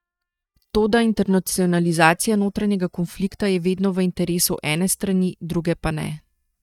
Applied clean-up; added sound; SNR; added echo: neural mask model DeepFilterNet 3.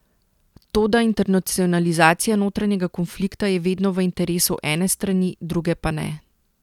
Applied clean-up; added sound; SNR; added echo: none; none; none; none.